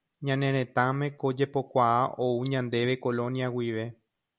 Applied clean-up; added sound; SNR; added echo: none; none; none; none.